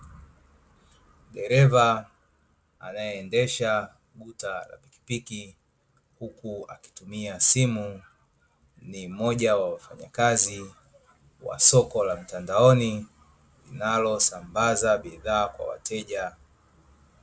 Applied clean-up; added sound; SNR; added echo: none; none; none; none.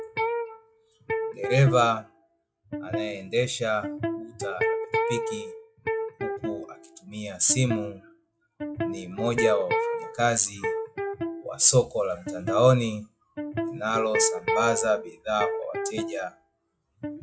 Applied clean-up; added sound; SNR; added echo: classical method log-MMSE.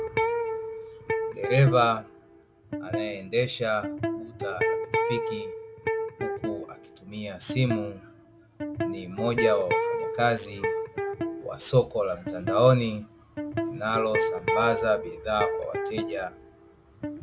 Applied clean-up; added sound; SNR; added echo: none; Electric guitar; 3 dB; none.